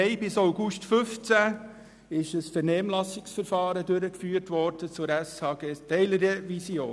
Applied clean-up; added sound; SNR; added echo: none; none; none; none.